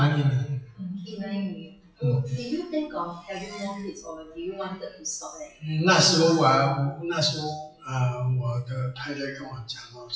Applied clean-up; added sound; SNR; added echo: classical method WPE with log-MMSE.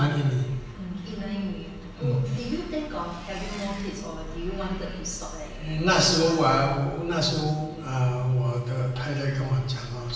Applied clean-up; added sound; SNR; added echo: none; Engine; 19 dB; reverberation time 1.1 s.